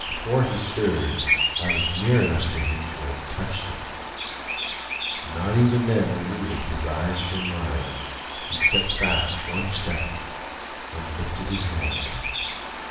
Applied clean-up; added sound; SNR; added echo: none; Bird vocalization, bird call, bird song; 3 dB; reverberation time 0.9 s.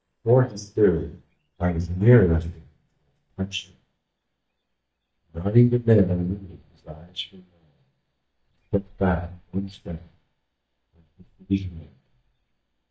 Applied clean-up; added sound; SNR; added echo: neural mask model DeepFilterNet 3.